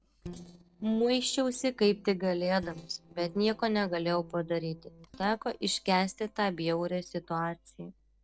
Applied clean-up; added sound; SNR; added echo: neural separator model SepFormer DNS4.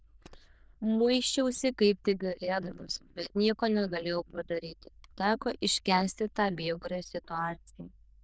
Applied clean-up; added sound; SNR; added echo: neural diffusion model UNIVERSE++.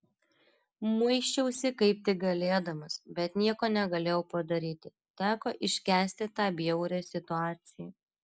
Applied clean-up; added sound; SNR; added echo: none; none; none; none.